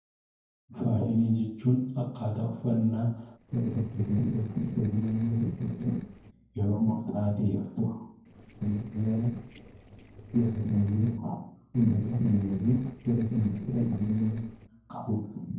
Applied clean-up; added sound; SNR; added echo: neural separator model SepFormer DNS4.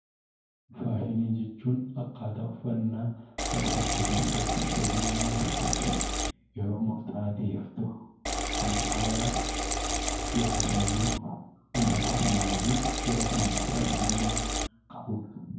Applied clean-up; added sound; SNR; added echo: none; Liquid; -2 dB; reverberation time 0.9 s.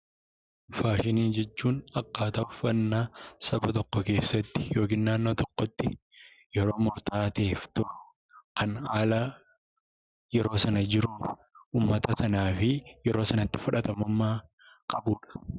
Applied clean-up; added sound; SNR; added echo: none; none; none; none.